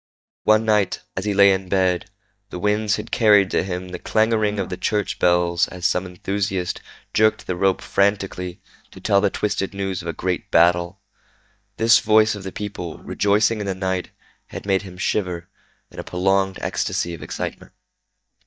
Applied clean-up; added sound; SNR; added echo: neural mask model DeepFilterNet 3.